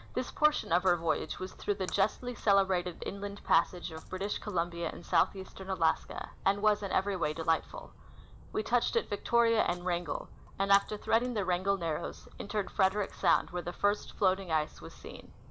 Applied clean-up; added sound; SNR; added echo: none; Splash, splatter; 17 dB; none.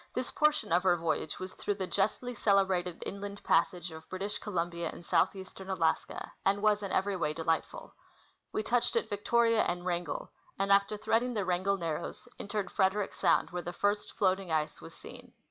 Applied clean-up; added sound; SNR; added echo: none; none; none; none.